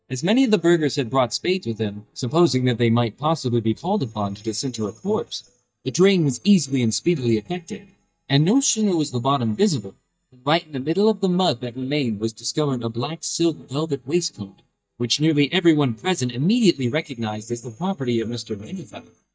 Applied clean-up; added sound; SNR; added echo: neural mask model DeepFilterNet 3.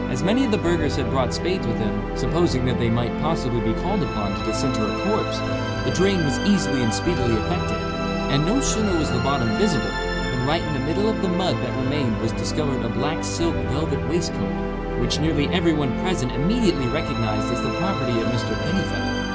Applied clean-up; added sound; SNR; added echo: none; Musical instrument; 0 dB; none.